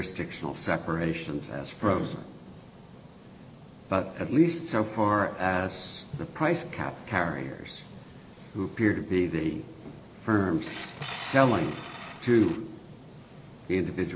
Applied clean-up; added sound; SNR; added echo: none; Tools; 12 dB; none.